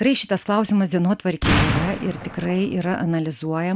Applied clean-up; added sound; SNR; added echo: none; Explosion; 2 dB; none.